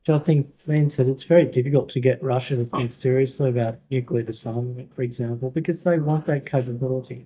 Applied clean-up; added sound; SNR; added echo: neural mask model DeepFilterNet 3.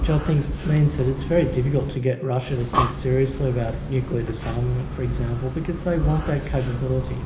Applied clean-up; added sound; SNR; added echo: none; Breathing; 5 dB; reverberation time 1.1 s.